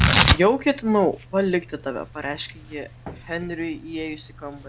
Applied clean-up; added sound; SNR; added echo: none; Tearing; 1 dB; none.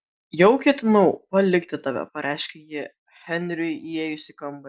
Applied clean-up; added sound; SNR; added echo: none; none; none; none.